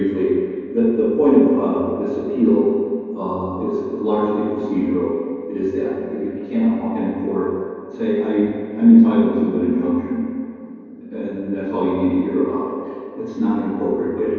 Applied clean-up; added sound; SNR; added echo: none; none; none; reverberation time 2.2 s.